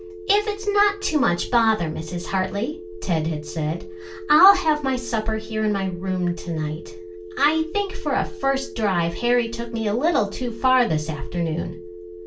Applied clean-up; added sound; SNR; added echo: none; Telephone; 14 dB; reverberation time 0.2 s.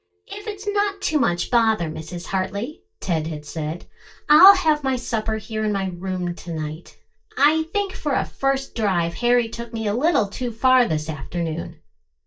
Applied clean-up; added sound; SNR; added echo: neural mask model DeepFilterNet 3.